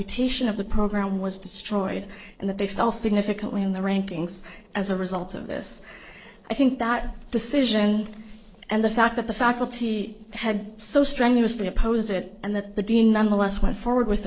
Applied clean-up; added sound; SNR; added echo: neural separator model SepFormer DNS4.